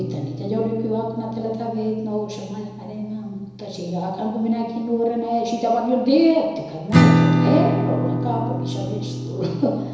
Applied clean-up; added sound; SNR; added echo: none; Acoustic guitar / Strum; 1 dB; reverberation time 1.0 s.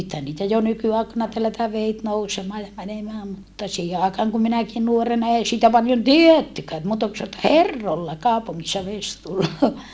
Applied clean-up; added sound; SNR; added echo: none; none; none; none.